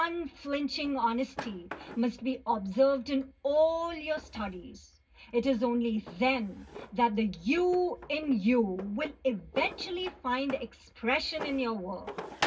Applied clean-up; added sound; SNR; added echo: none; Drawer open or close; 14 dB; reverberation time 0.4 s.